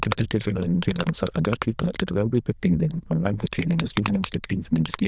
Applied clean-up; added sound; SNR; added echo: neural diffusion model UNIVERSE++.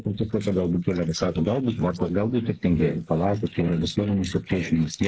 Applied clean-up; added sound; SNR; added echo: neural mask model Resemble Enhance denoiser.